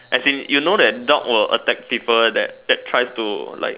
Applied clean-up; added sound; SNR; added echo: none; none; none; none.